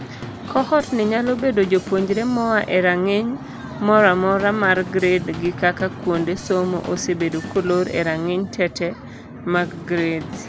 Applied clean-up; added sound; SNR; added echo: none; Drum / Drum kit; 17 dB; none.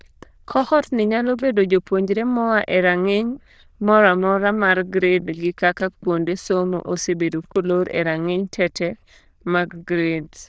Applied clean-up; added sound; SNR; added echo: neural diffusion model UNIVERSE++.